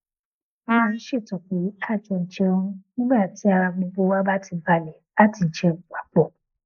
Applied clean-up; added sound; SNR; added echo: neural mask model Resemble Enhance denoiser.